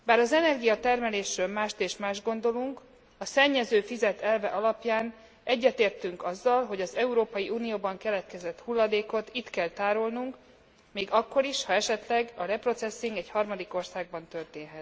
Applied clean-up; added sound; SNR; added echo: none; none; none; none.